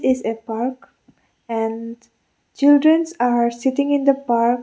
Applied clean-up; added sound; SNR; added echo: none; none; none; none.